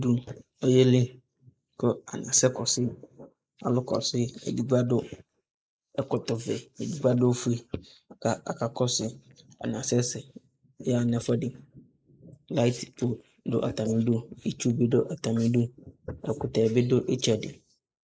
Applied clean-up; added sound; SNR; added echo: neural mask model Resemble Enhance denoiser.